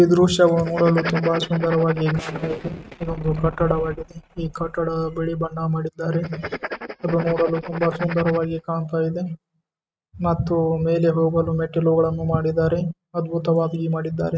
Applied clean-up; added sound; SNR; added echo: neural mask model RNNoise.